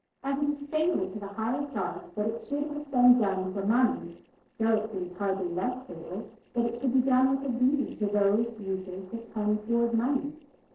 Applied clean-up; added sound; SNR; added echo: neural separator model SepFormer DNS4.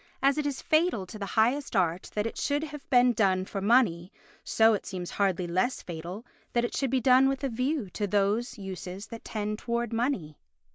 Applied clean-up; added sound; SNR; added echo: none; none; none; none.